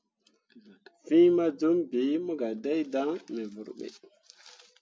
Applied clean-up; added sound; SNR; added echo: none; none; none; none.